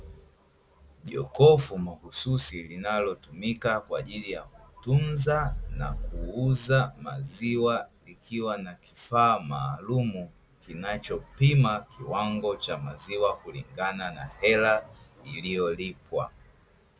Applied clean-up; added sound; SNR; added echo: none; none; none; none.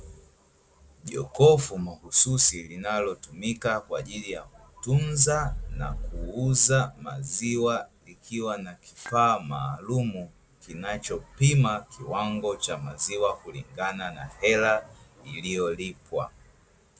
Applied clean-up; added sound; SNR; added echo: none; Dishes, pots, and pans / Chink, clink; 19 dB; none.